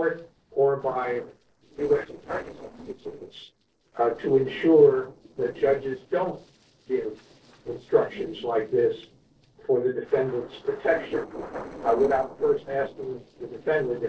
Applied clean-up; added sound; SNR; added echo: neural separator model SepFormer DNS4.